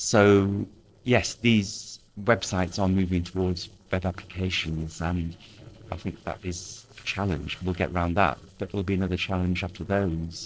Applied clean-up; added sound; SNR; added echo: neural separator model SepFormer DNS4.